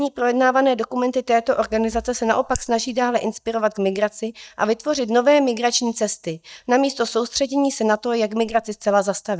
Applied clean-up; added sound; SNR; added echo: neural mask model DeepFilterNet 3.